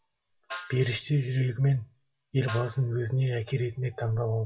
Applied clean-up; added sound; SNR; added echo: classical method WPE with log-MMSE.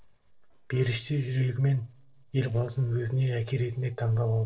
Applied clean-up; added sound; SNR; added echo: neural separator model SepFormer DNS4.